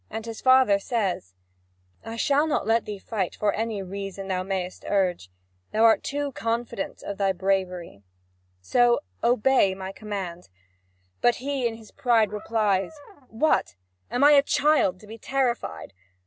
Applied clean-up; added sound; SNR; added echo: none; Brass instrument; 19 dB; none.